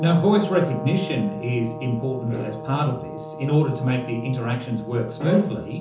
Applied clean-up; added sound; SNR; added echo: none; Brass instrument; 12 dB; reverberation time 0.6 s.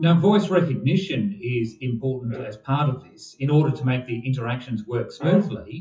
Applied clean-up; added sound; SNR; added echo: classical method WPE with log-MMSE.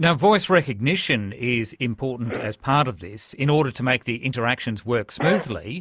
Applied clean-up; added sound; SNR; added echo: none; none; none; none.